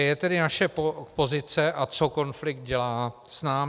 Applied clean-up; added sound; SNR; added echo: none; none; none; none.